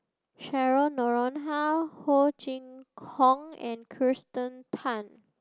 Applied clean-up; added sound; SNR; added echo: none; none; none; none.